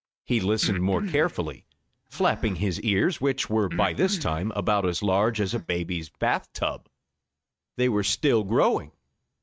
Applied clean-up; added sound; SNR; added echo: neural mask model RNNoise.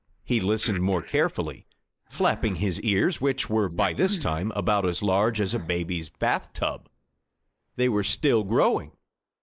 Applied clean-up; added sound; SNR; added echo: neural mask model Resemble Enhance denoiser.